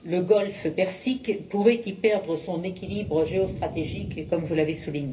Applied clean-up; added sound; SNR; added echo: none; Thunder / Cricket; 14 dB; reverberation time 0.3 s.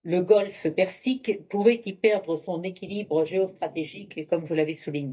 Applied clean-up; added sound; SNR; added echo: neural mask model DeepFilterNet 3.